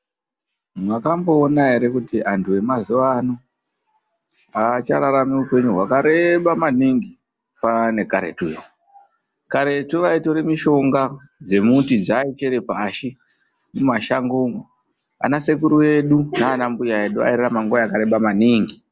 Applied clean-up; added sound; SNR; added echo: none; none; none; none.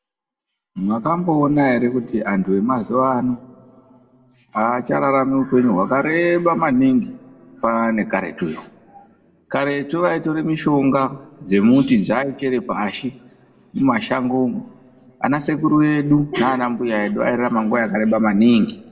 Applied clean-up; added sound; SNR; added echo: none; none; none; reverberation time 1.2 s.